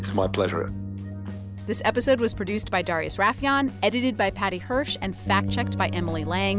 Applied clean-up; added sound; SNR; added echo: none; Bass guitar; 8 dB; none.